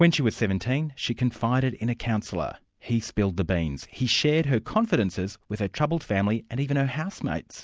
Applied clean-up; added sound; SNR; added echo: none; none; none; none.